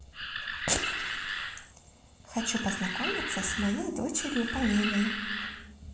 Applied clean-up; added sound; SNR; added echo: none; Animal; 3 dB; reverberation time 2.9 s.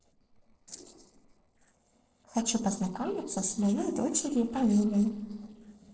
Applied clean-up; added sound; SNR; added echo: neural separator model SepFormer DNS4.